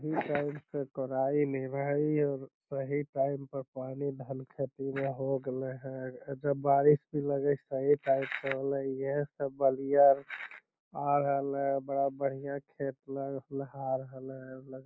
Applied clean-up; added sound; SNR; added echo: none; none; none; none.